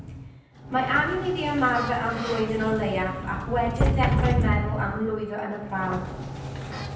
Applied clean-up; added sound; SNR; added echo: none; Sliding door; 1 dB; reverberation time 0.9 s.